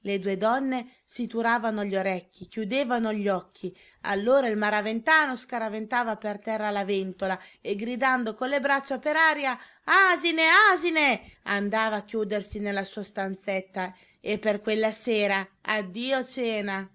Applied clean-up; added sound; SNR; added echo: none; none; none; none.